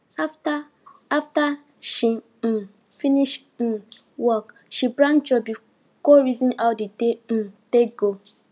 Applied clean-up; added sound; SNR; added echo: none; none; none; none.